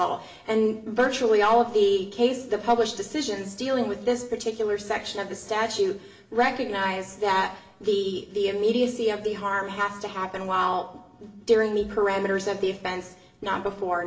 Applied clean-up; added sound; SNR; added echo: none; none; none; reverberation time 0.6 s.